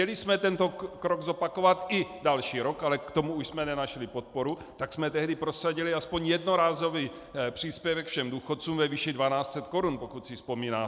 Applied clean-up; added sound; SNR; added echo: none; none; none; none.